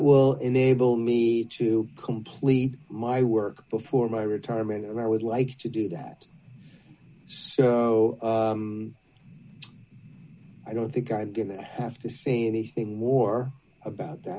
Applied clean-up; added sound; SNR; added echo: none; none; none; none.